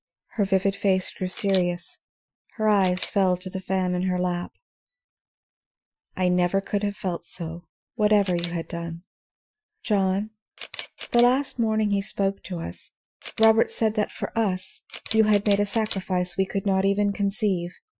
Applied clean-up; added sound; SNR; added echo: classical method Wiener filter.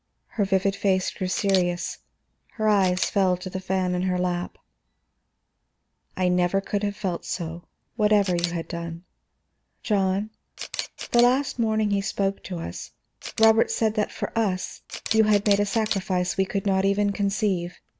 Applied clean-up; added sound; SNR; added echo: none; Camera; 15 dB; none.